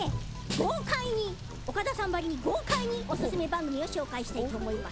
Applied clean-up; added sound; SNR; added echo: none; Motor vehicle (road) / Rain + Snare drum; 6 dB; none.